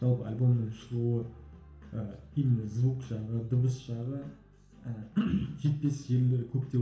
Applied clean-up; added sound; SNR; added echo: none; none; none; reverberation time 0.5 s.